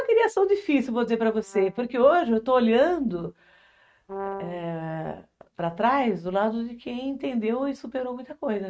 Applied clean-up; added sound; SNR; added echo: neural mask model RNNoise.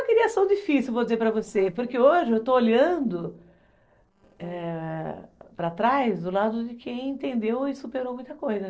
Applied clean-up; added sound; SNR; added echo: neural separator model SepFormer DNS4.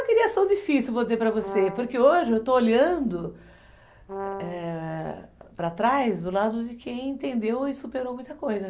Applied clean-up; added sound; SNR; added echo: none; Brass instrument; 10 dB; none.